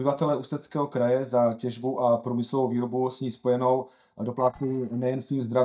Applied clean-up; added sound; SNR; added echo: neural mask model DeepFilterNet 3.